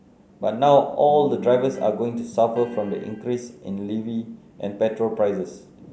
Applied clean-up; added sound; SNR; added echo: none; Electric guitar; 17 dB; none.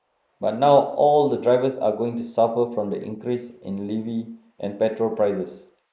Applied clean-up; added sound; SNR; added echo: neural mask model Resemble Enhance denoiser.